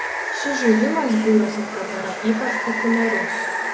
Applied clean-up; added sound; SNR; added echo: none; Water; 4 dB; reverberation time 2.1 s.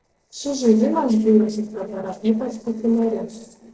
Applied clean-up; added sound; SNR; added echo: neural separator model SepFormer DNS4.